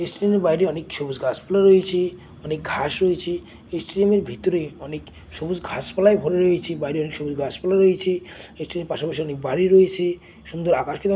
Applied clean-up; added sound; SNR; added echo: none; none; none; none.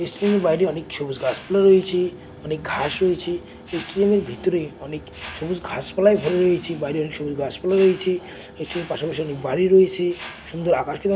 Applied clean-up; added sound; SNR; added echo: none; Mechanisms; 19 dB; none.